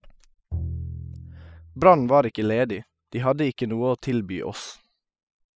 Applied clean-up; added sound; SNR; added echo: classical method spectral subtraction.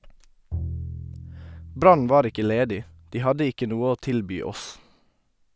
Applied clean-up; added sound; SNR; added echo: none; Bowed string instrument; 11 dB; none.